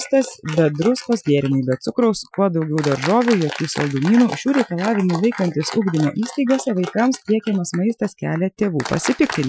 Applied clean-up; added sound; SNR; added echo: classical method Wiener filter.